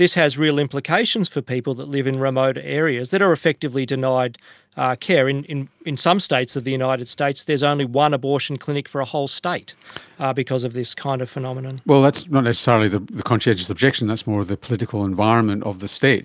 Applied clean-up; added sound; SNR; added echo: none; none; none; none.